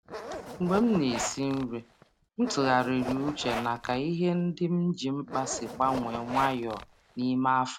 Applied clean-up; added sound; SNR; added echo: none; Zipper (clothing); 10 dB; none.